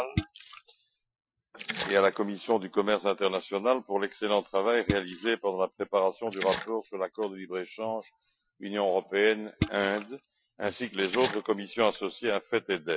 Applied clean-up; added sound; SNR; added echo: classical method Wiener filter.